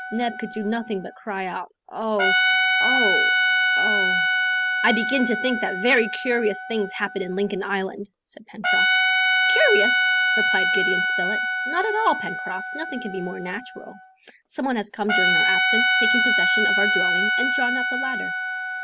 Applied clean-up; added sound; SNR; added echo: none; Trumpet; -4 dB; none.